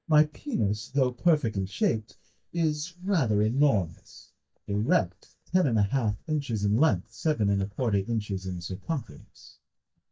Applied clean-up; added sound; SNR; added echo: neural mask model DeepFilterNet 3.